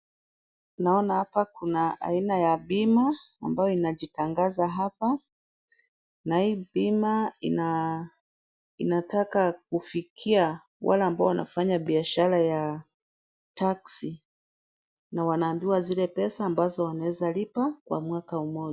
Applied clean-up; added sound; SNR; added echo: none; none; none; none.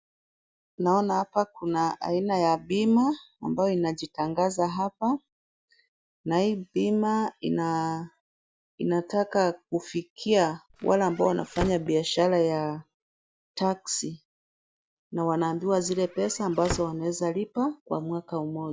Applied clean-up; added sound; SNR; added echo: none; Squeak / Slam / Wood; 11 dB; none.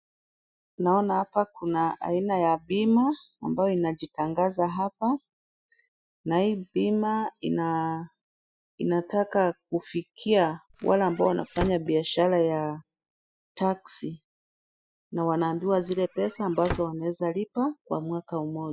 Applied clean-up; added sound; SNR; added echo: classical method spectral subtraction.